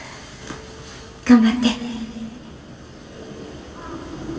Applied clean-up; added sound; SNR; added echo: none; none; none; reverberation time 2.2 s.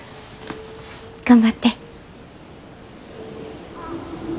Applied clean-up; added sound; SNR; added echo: none; none; none; none.